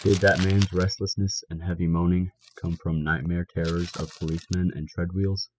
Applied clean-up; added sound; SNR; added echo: classical method spectral subtraction.